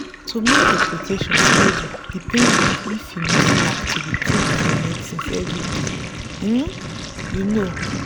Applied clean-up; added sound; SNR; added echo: none; Sink (filling or washing); -5 dB; none.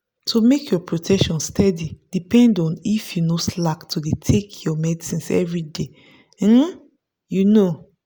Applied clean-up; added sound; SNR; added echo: none; none; none; none.